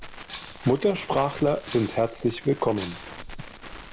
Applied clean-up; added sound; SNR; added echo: none; Crackle + Shatter; 12 dB; none.